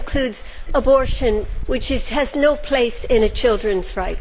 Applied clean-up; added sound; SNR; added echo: none; Bird / Dog; 5 dB; none.